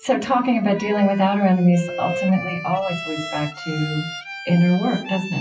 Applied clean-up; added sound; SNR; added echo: classical method WPE with log-MMSE.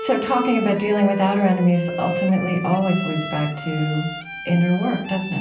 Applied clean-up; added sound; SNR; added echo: none; Bowed string instrument; 10 dB; reverberation time 0.6 s.